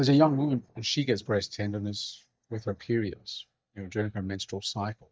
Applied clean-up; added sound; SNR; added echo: neural mask model DeepFilterNet 3.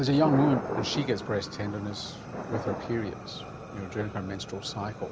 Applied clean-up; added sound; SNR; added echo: none; Thunder + Fire; 6 dB; none.